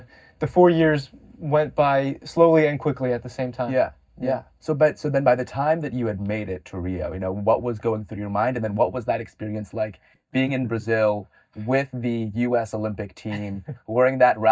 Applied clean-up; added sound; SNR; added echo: neural mask model DeepFilterNet 3.